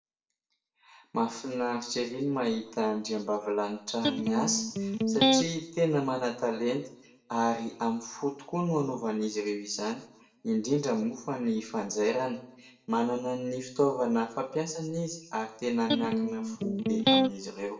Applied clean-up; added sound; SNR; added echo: none; Electric guitar; -3 dB; reverberation time 0.6 s.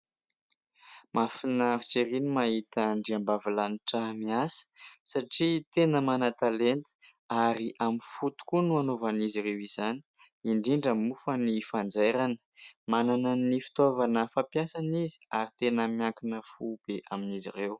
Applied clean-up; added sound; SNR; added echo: none; none; none; none.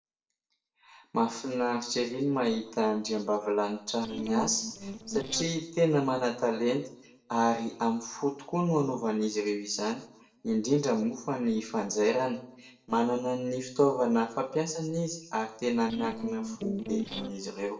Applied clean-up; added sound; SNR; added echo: neural separator model SepFormer DNS4.